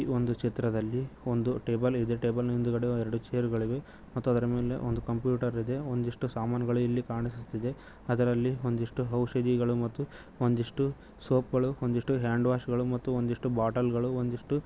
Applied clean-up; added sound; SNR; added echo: none; none; none; none.